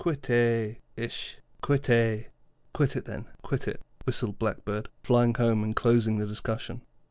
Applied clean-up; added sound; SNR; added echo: none; none; none; none.